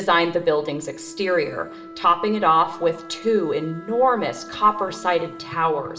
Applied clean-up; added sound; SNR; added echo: none; Wind instrument, woodwind instrument; 17 dB; reverberation time 1.6 s.